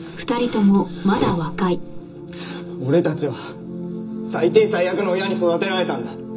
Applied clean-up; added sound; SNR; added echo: none; none; none; reverberation time 0.2 s.